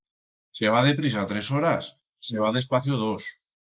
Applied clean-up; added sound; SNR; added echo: neural mask model Resemble Enhance denoiser.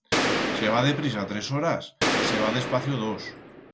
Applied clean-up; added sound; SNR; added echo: none; Gunshot, gunfire; 0 dB; none.